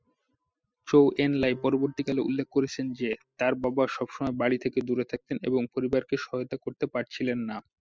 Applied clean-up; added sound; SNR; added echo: classical method spectral subtraction.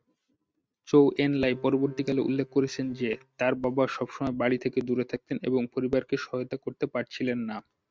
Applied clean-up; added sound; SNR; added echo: neural mask model RNNoise.